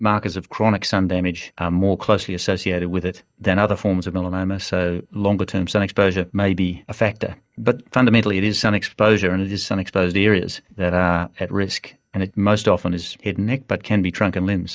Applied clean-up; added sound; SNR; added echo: neural mask model DeepFilterNet 3.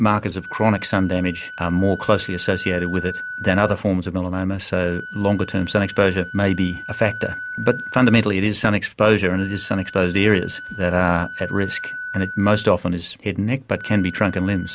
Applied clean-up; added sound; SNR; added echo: none; Wind instrument, woodwind instrument; 14 dB; none.